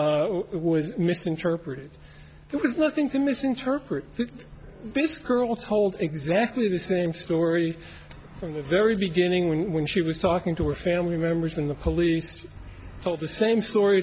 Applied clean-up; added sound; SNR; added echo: none; none; none; none.